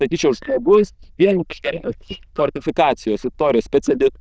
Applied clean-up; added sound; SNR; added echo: neural diffusion model UNIVERSE++.